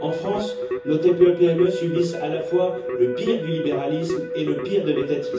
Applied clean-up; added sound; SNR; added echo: none; Keyboard (musical); 5 dB; reverberation time 0.6 s.